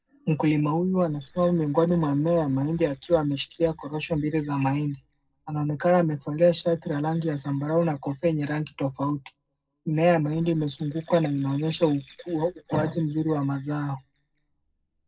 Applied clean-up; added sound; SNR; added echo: neural separator model SepFormer DNS4.